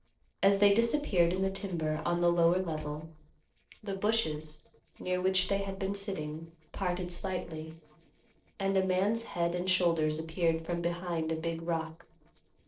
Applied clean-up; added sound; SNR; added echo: neural separator model SepFormer DNS4.